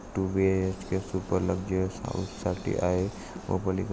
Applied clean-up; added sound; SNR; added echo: none; Drum kit; 19 dB; none.